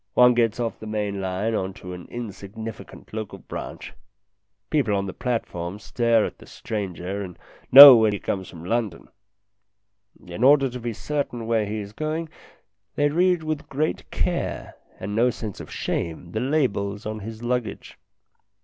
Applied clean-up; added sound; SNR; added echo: none; none; none; none.